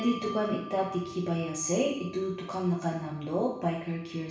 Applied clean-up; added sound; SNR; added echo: none; Bell; 16 dB; reverberation time 0.7 s.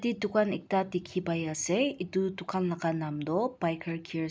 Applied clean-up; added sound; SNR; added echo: none; none; none; none.